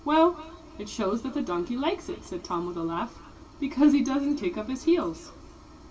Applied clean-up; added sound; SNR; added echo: none; none; none; reverberation time 2.5 s.